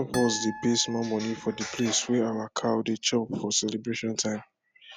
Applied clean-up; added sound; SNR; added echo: none; Harp; 12 dB; none.